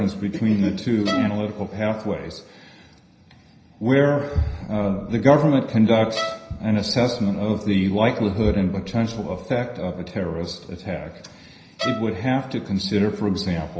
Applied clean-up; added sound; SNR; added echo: none; Bowed string instrument; 12 dB; reverberation time 0.9 s.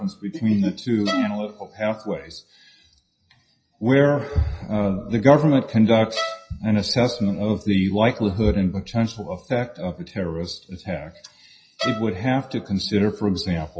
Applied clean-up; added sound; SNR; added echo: classical method WPE with log-MMSE.